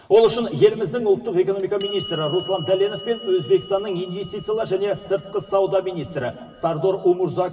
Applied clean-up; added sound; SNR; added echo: none; Clock; 14 dB; reverberation time 1.4 s.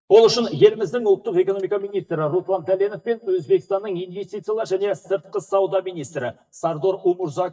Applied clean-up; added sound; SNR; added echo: neural mask model DeepFilterNet 3.